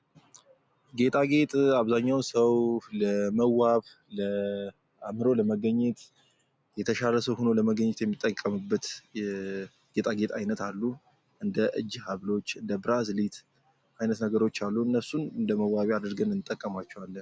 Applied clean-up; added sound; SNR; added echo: none; none; none; none.